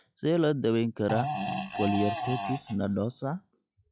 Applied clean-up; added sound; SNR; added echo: classical method log-MMSE.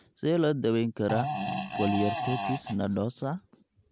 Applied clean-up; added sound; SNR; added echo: none; Fart; 3 dB; none.